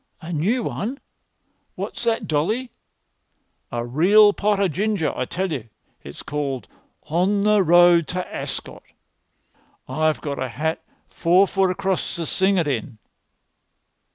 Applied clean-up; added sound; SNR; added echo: none; none; none; none.